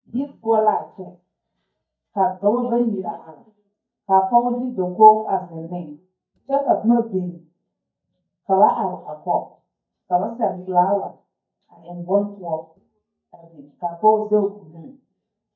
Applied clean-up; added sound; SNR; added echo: neural mask model DeepFilterNet 3.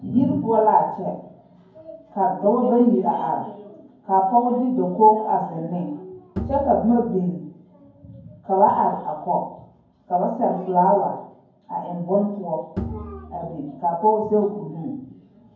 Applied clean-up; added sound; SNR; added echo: none; Bowed string instrument; 12 dB; reverberation time 0.9 s.